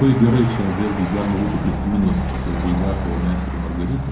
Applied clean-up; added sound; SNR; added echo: none; Truck; 5 dB; reverberation time 0.6 s.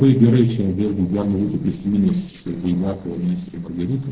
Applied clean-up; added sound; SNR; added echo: neural separator model SepFormer DNS4.